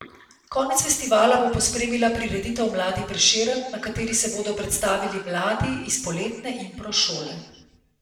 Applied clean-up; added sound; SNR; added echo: none; none; none; reverberation time 1.0 s.